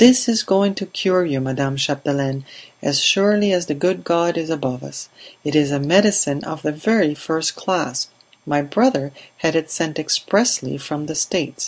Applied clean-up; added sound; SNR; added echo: none; none; none; none.